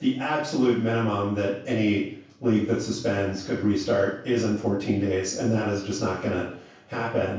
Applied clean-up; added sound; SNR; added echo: none; none; none; reverberation time 0.7 s.